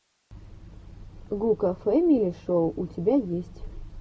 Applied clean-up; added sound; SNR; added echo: none; none; none; none.